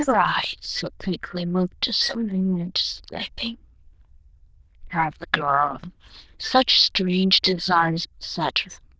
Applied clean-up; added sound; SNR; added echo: neural diffusion model UNIVERSE++.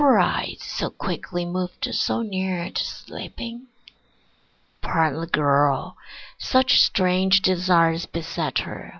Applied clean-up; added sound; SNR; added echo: none; none; none; none.